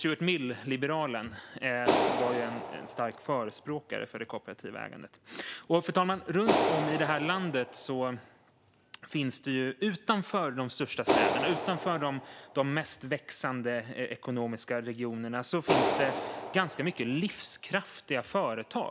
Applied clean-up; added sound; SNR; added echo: none; Clapping; 4 dB; none.